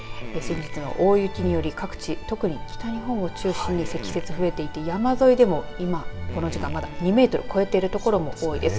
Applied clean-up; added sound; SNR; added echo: none; Fart; 19 dB; reverberation time 1.0 s.